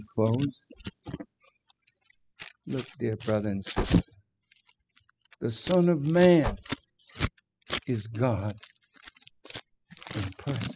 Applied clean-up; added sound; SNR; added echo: classical method spectral subtraction.